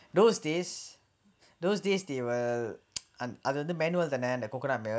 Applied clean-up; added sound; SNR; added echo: none; none; none; none.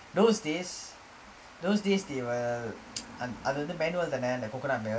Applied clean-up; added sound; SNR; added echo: none; Water; 18 dB; reverberation time 0.2 s.